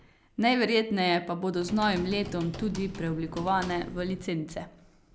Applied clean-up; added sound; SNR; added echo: none; Typing; 15 dB; none.